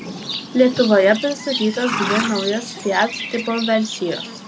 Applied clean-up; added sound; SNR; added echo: none; Livestock, farm animals, working animals; 8 dB; none.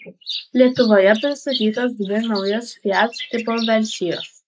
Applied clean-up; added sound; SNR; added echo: neural mask model Resemble Enhance denoiser.